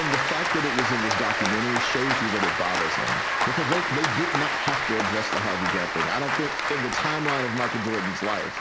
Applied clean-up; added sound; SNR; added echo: none; Applause; -3 dB; none.